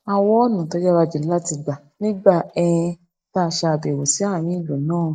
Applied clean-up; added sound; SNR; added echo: neural mask model Resemble Enhance denoiser.